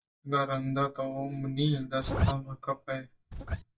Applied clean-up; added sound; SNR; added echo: neural mask model DeepFilterNet 3.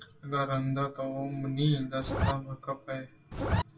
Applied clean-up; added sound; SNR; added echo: none; Zipper (clothing); -4 dB; reverberation time 0.2 s.